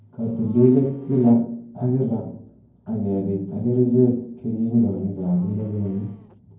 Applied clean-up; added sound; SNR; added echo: neural separator model SepFormer DNS4.